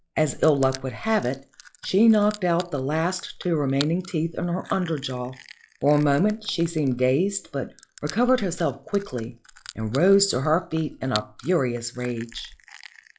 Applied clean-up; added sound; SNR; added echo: classical method log-MMSE.